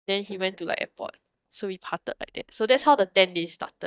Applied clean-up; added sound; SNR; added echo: neural mask model DeepFilterNet 3.